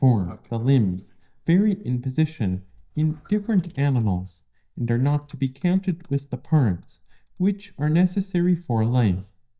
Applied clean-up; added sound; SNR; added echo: neural mask model DeepFilterNet 3.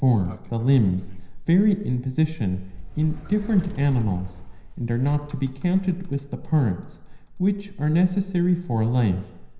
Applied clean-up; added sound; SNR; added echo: none; Sliding door; 12 dB; reverberation time 0.9 s.